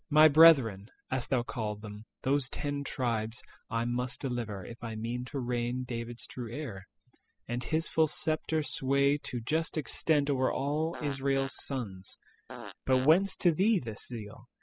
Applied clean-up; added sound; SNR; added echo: classical method spectral subtraction.